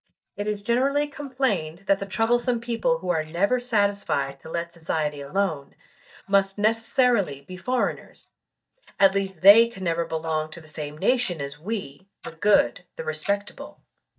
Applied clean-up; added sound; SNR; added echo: neural mask model DeepFilterNet 3.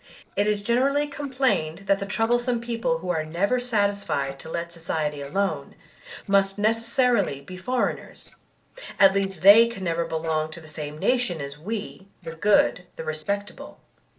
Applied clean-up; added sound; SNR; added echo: neural separator model SepFormer DNS4.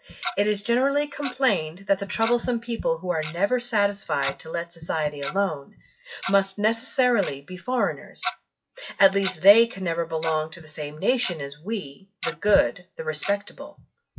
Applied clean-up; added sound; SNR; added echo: classical method WPE with log-MMSE.